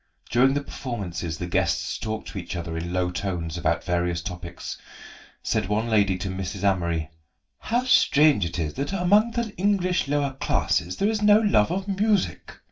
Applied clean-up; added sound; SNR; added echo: none; none; none; reverberation time 0.2 s.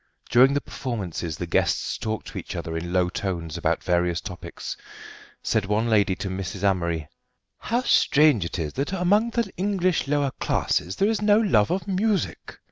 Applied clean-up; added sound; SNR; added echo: none; none; none; none.